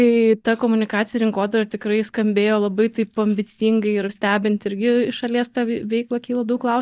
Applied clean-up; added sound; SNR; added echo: neural mask model DeepFilterNet 3.